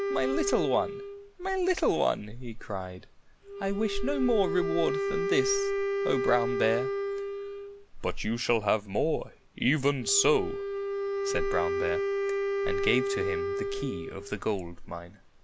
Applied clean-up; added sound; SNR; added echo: none; Wind instrument, woodwind instrument; 2 dB; none.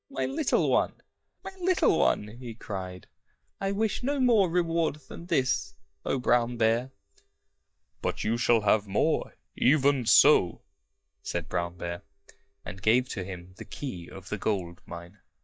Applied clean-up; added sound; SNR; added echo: neural mask model DeepFilterNet 3.